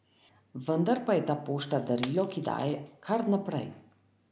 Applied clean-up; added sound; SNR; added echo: none; Shatter; 20 dB; none.